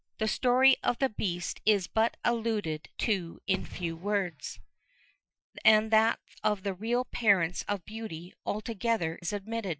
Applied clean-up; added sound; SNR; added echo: classical method Wiener filter.